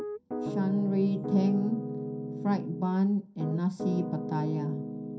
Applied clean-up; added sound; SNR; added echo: none; Piano; 6 dB; reverberation time 0.3 s.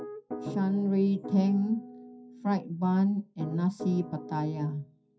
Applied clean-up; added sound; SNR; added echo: classical method WPE with log-MMSE.